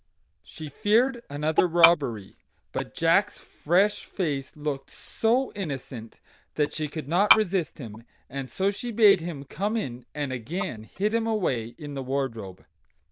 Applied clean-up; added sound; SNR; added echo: neural diffusion model UNIVERSE++.